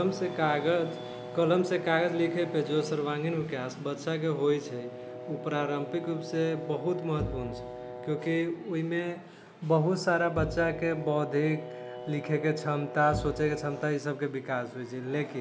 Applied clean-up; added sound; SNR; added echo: none; Brass instrument + Bowed string instrument; 12 dB; none.